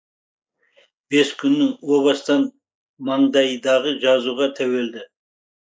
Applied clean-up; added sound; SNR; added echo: neural mask model Resemble Enhance denoiser.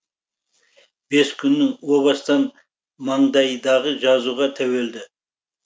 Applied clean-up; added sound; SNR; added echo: none; none; none; none.